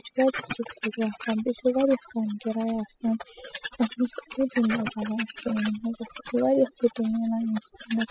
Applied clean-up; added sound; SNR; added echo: classical method spectral subtraction.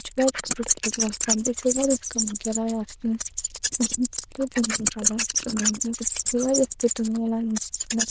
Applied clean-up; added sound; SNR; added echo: neural diffusion model UNIVERSE++.